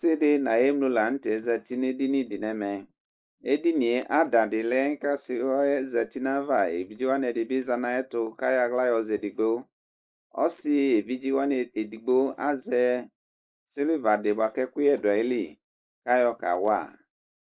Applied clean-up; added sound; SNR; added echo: neural mask model Resemble Enhance denoiser.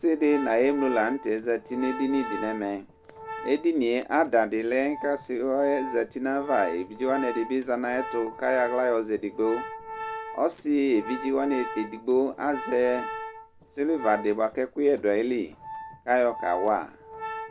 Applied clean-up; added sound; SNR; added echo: none; Organ; 12 dB; none.